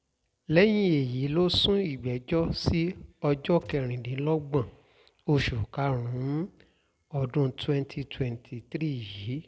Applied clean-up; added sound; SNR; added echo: none; Gunshot, gunfire; 20 dB; none.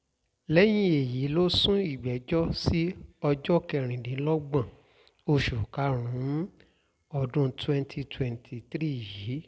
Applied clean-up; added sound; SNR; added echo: none; none; none; none.